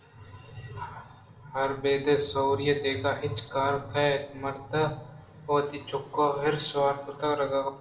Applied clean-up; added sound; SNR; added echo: none; none; none; reverberation time 0.8 s.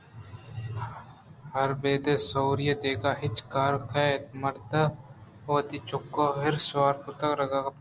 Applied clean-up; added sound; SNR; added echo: none; none; none; none.